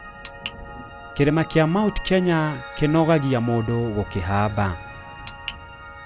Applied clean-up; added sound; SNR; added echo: none; Piano + Thunder; 14 dB; none.